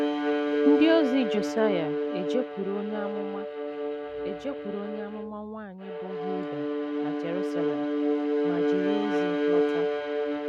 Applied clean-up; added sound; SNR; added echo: none; Bowed string instrument; -3 dB; none.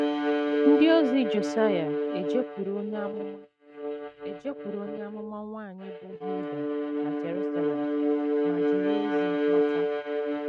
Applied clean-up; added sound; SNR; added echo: neural mask model RNNoise.